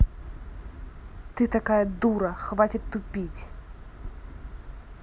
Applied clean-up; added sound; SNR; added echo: none; none; none; none.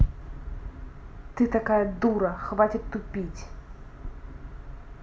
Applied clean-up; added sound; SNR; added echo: none; none; none; reverberation time 1.8 s.